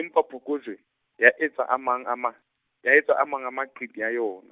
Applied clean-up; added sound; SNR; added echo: none; none; none; none.